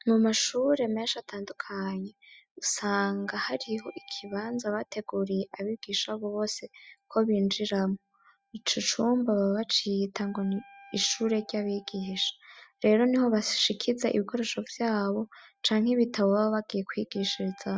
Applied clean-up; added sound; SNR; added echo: classical method spectral subtraction.